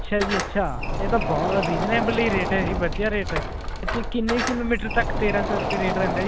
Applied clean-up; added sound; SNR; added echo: none; Door; 0 dB; none.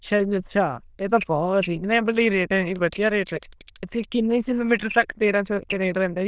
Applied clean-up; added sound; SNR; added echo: neural diffusion model UNIVERSE++.